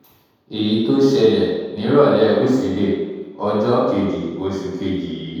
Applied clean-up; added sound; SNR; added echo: none; none; none; reverberation time 1.2 s.